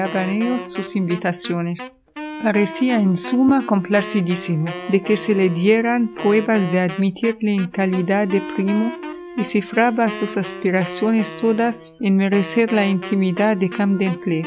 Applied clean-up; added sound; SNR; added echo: none; Wind instrument, woodwind instrument + Wind instrument, woodwind instrument; 13 dB; none.